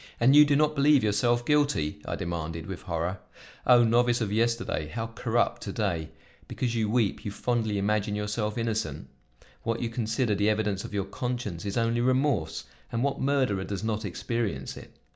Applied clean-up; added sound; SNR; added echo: none; none; none; none.